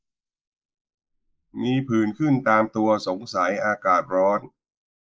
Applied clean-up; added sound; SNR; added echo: neural mask model Resemble Enhance denoiser.